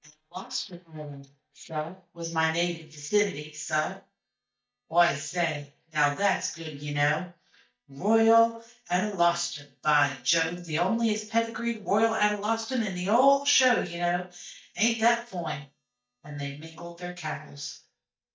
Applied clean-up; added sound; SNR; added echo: neural mask model DeepFilterNet 3.